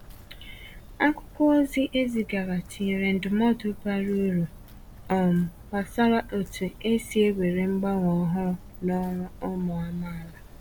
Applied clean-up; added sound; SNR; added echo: none; Walk, footsteps; 18 dB; none.